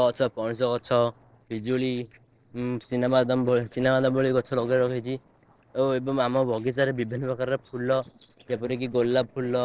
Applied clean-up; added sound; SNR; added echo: neural separator model SepFormer DNS4.